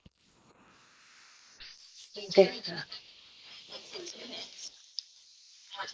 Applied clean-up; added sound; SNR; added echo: neural mask model Resemble Enhance denoiser.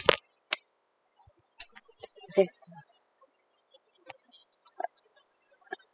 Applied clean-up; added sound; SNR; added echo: classical method spectral subtraction.